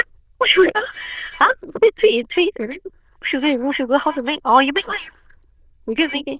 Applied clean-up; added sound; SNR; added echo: neural diffusion model UNIVERSE++.